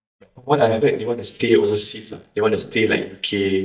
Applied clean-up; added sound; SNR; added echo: neural mask model DeepFilterNet 3.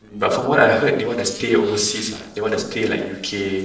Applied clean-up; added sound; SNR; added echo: neural separator model SepFormer DNS4.